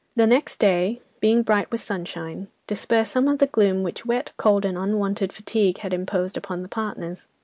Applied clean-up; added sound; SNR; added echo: none; none; none; none.